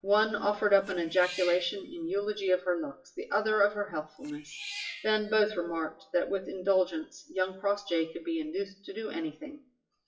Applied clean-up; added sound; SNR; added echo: classical method WPE with log-MMSE.